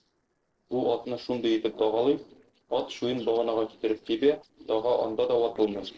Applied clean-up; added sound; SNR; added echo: neural separator model SepFormer DNS4.